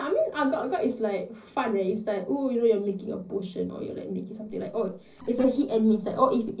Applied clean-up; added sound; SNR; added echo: neural separator model SepFormer DNS4.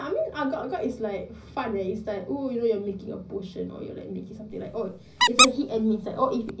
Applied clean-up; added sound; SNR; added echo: none; Squeak; -4 dB; reverberation time 0.5 s.